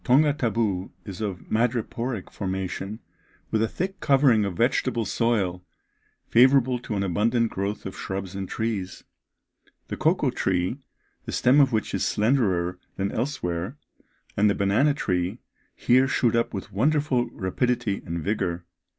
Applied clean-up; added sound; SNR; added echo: none; none; none; none.